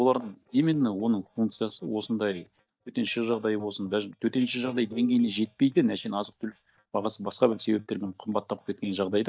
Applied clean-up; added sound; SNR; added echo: neural mask model DeepFilterNet 3.